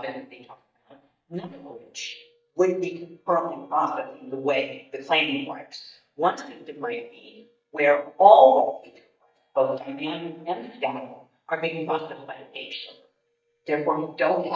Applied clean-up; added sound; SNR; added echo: neural mask model DeepFilterNet 3.